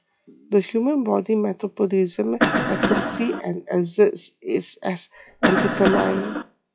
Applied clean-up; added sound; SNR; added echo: classical method log-MMSE.